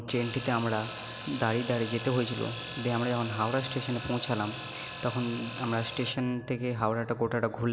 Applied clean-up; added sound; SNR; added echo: none; Alarm / Clock; -1 dB; none.